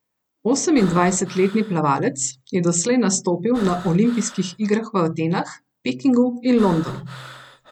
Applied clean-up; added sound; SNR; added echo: none; Breathing; 17 dB; none.